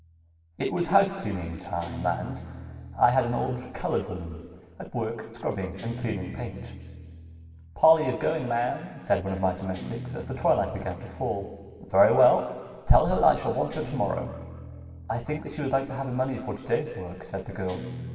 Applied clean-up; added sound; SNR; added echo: none; Guitar; 15 dB; reverberation time 2.0 s.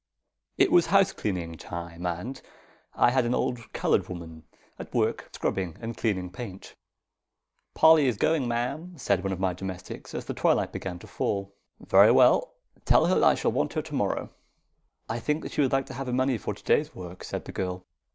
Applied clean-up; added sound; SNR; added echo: none; none; none; none.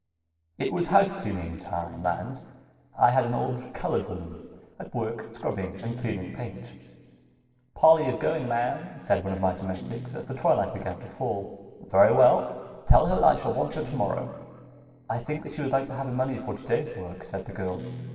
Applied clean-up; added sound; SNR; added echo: neural separator model SepFormer DNS4.